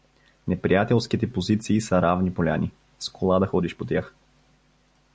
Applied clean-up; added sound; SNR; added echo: none; none; none; none.